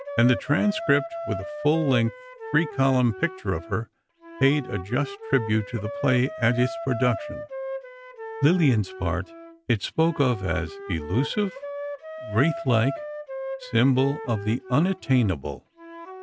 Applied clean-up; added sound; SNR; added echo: none; Wind instrument, woodwind instrument; 11 dB; none.